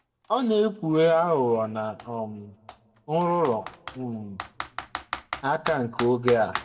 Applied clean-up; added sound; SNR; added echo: none; Computer keyboard; 13 dB; reverberation time 1.6 s.